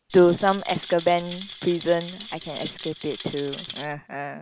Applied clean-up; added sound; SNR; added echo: none; Rattle; 15 dB; none.